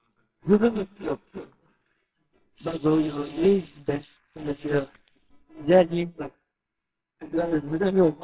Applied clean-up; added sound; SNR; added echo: neural separator model SepFormer WHAMR!.